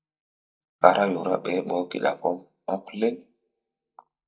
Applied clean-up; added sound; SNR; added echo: neural mask model DeepFilterNet 3.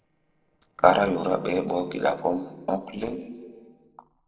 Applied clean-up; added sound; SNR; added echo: neural separator model SepFormer DNS4.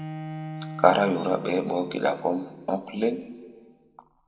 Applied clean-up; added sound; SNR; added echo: none; Bowed string instrument; 13 dB; reverberation time 1.3 s.